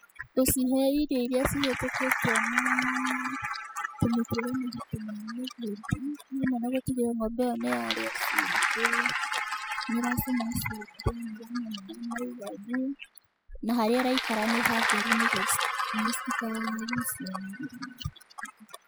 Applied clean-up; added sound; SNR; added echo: classical method spectral subtraction.